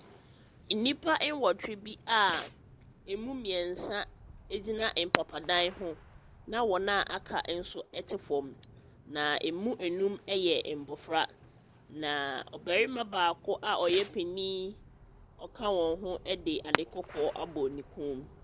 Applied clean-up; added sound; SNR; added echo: none; Fireworks; 12 dB; none.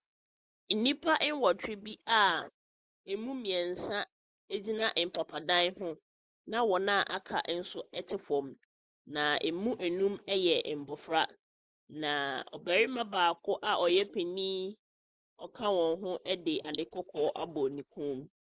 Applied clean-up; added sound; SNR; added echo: neural mask model Resemble Enhance denoiser.